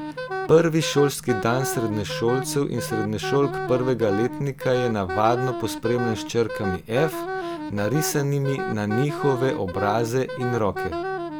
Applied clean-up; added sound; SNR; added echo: none; Wind instrument, woodwind instrument; 7 dB; none.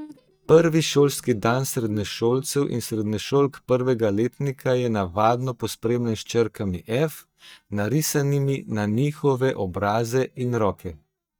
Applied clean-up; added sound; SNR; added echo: neural mask model DeepFilterNet 3.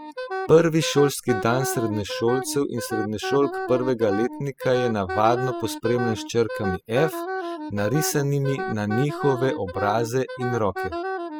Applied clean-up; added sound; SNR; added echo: classical method spectral subtraction.